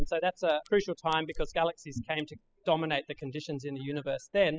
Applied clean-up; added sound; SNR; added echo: classical method spectral subtraction.